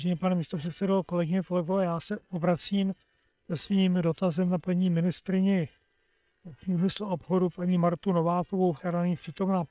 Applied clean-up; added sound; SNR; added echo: neural separator model SepFormer WHAM!.